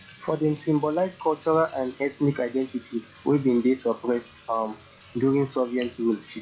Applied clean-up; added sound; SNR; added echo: classical method log-MMSE.